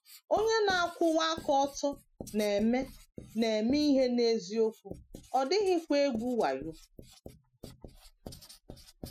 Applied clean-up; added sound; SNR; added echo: classical method Wiener filter.